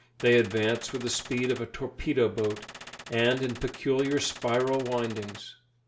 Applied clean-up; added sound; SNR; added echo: none; Gunshot, gunfire; 16 dB; none.